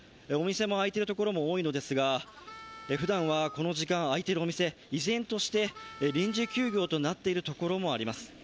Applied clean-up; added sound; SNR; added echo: none; Harmonica; 17 dB; none.